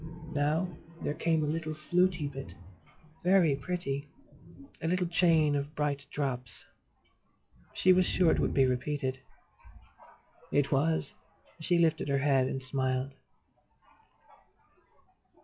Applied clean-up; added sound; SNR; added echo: classical method log-MMSE.